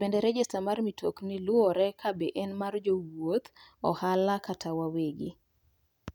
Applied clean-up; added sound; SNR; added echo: none; none; none; none.